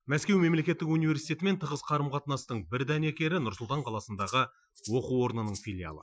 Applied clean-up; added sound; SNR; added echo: classical method Wiener filter.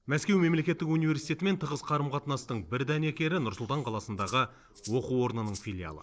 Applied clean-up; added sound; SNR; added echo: neural separator model SepFormer DNS4.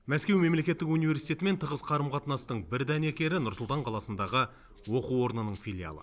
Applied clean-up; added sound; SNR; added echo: none; Rattle (instrument); 19 dB; none.